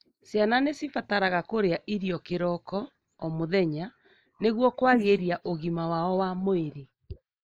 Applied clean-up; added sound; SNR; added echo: neural mask model Resemble Enhance denoiser.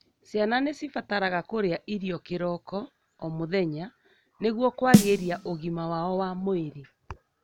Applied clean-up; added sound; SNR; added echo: none; Snare drum; -3 dB; none.